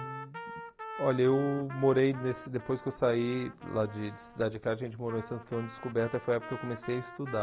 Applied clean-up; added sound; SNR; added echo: none; Trumpet; 14 dB; none.